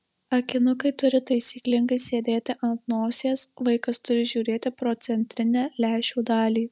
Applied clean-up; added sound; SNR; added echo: none; none; none; none.